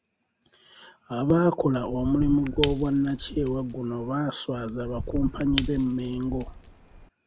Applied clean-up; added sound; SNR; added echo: none; Shatter / Crushing; 7 dB; none.